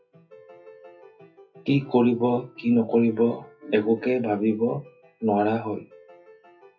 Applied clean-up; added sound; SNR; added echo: classical method WPE with log-MMSE.